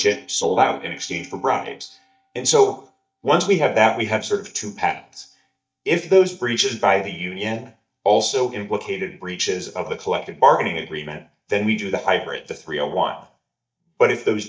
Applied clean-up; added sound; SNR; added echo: neural mask model DeepFilterNet 3.